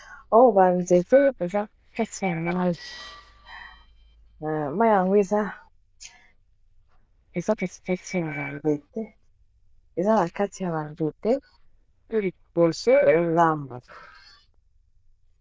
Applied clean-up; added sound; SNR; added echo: neural diffusion model UNIVERSE++.